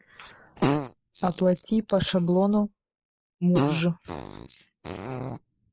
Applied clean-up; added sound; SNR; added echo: neural mask model Resemble Enhance denoiser.